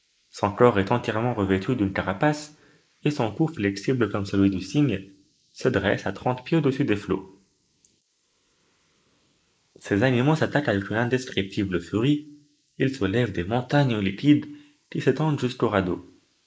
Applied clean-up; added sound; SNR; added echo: neural mask model Resemble Enhance denoiser.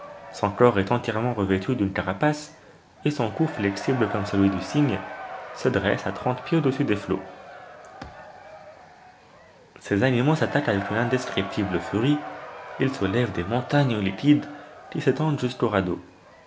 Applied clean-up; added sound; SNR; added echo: none; Crowd / Cheering; 14 dB; none.